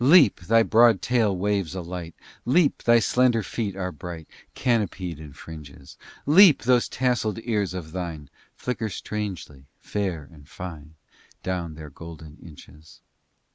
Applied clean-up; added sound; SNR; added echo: none; none; none; none.